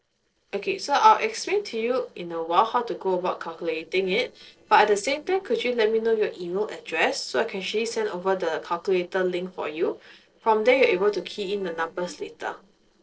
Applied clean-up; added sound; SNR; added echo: neural separator model SepFormer DNS4.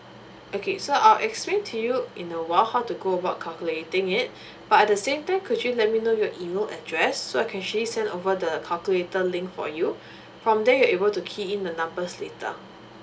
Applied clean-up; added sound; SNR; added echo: none; none; none; none.